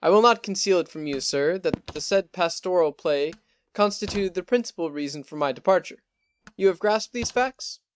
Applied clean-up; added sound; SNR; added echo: neural mask model RNNoise.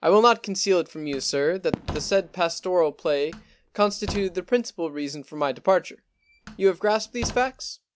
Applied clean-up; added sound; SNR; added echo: none; Fireworks + Slam; 15 dB; none.